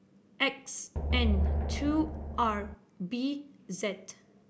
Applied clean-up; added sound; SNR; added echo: none; Drum; -3 dB; none.